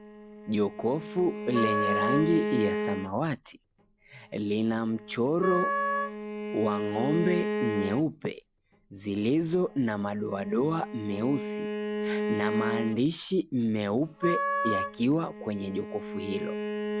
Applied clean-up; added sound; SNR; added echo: none; Wind instrument, woodwind instrument + Bowed string instrument; 3 dB; none.